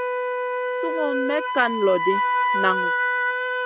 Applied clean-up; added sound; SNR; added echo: none; Wind instrument, woodwind instrument; -2 dB; none.